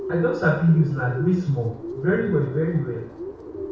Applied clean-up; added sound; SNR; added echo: none; Bird; 11 dB; reverberation time 0.6 s.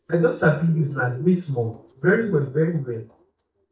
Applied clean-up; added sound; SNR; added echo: neural mask model DeepFilterNet 3.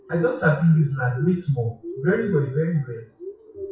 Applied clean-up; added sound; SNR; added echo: classical method WPE with log-MMSE.